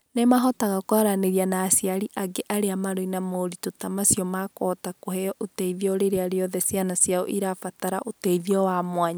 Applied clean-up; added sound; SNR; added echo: none; none; none; none.